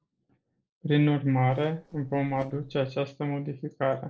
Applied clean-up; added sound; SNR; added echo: neural separator model SepFormer DNS4.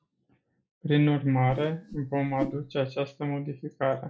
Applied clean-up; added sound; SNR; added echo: classical method log-MMSE.